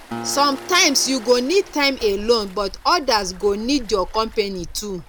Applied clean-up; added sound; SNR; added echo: none; Acoustic guitar + Waves, surf; 15 dB; none.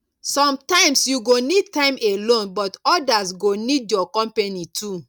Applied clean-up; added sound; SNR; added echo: none; none; none; none.